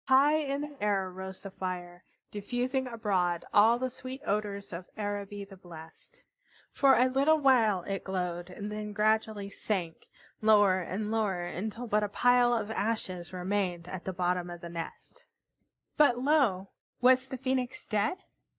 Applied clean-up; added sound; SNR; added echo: neural mask model DeepFilterNet 3.